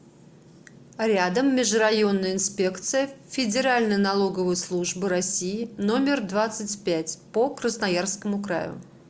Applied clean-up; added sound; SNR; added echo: none; none; none; none.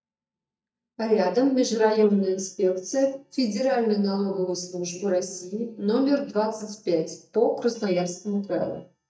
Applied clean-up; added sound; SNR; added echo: neural mask model DeepFilterNet 3.